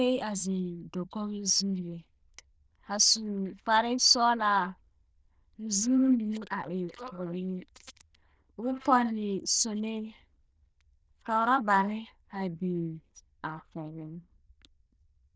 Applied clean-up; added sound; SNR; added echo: neural diffusion model UNIVERSE++.